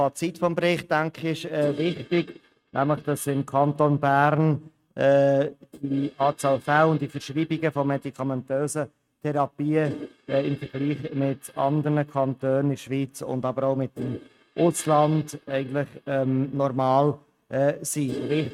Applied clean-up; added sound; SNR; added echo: neural mask model RNNoise.